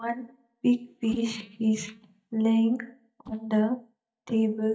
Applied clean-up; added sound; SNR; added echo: neural mask model DeepFilterNet 3.